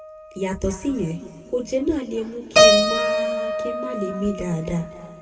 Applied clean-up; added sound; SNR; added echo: none; Keyboard (musical); -4 dB; reverberation time 2.6 s.